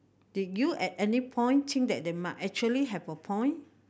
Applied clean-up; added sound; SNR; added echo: none; none; none; none.